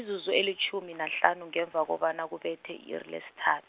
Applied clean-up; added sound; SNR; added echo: none; none; none; none.